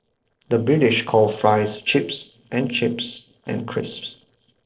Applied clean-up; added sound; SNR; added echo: neural separator model SepFormer DNS4.